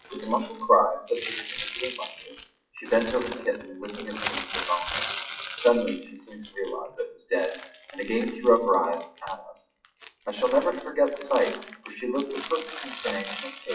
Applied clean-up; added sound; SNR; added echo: classical method WPE with log-MMSE.